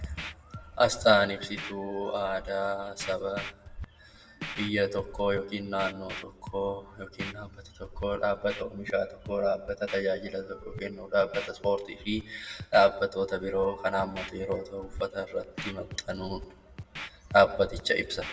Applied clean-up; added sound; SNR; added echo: none; Scratching (performance technique); 14 dB; reverberation time 0.6 s.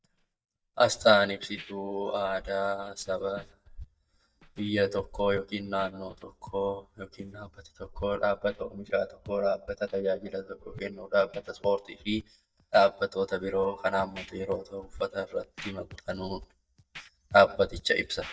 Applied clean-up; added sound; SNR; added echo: neural mask model DeepFilterNet 3.